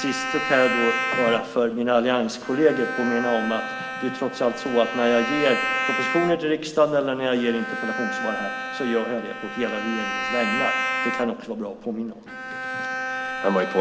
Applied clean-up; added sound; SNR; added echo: none; Bowed string instrument; 5 dB; reverberation time 2.1 s.